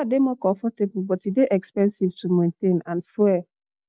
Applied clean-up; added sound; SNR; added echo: none; none; none; none.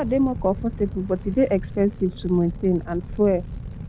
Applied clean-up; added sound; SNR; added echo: none; Fire; 11 dB; none.